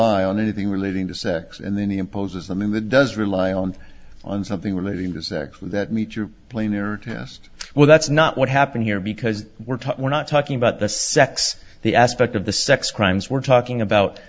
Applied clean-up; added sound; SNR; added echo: none; none; none; none.